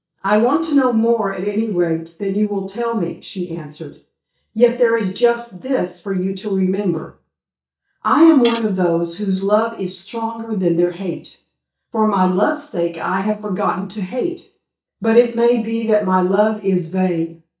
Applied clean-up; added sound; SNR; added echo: neural mask model DeepFilterNet 3.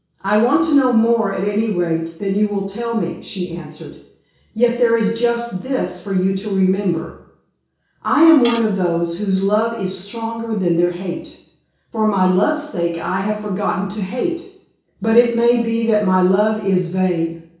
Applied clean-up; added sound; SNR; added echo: none; Tools; 14 dB; reverberation time 0.6 s.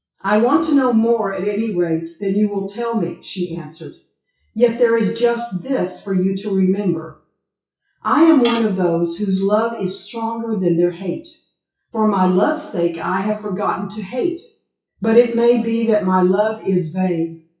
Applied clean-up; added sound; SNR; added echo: classical method WPE with log-MMSE.